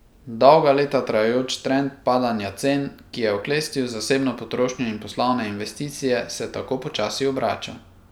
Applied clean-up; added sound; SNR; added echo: none; none; none; none.